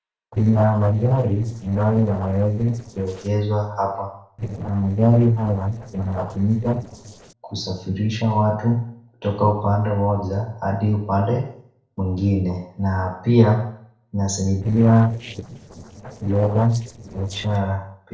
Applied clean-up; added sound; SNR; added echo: neural separator model SepFormer DNS4.